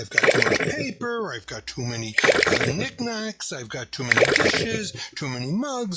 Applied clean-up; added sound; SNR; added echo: classical method log-MMSE.